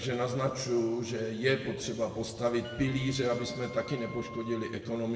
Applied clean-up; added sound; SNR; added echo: none; Wind instrument, woodwind instrument; 17 dB; reverberation time 1.5 s.